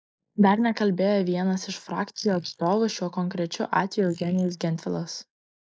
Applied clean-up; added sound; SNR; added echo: neural mask model Resemble Enhance denoiser.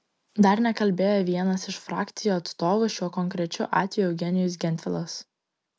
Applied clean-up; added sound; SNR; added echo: none; none; none; none.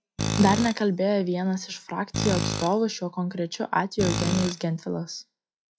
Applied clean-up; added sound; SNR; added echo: classical method log-MMSE.